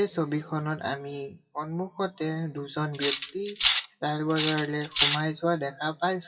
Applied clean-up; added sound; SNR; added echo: classical method WPE with log-MMSE.